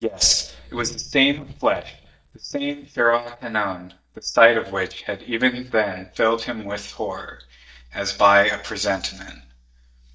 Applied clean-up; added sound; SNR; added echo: neural mask model DeepFilterNet 3.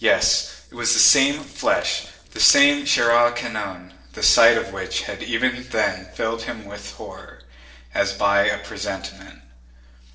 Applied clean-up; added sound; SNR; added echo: neural separator model SepFormer DNS4.